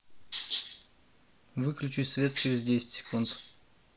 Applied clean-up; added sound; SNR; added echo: neural mask model Resemble Enhance denoiser.